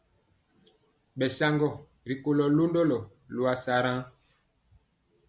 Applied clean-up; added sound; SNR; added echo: none; none; none; none.